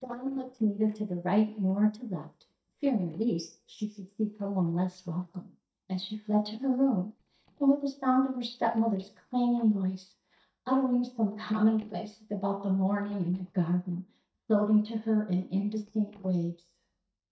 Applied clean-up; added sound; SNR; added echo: neural mask model DeepFilterNet 3.